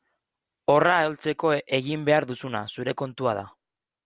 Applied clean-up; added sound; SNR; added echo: none; none; none; none.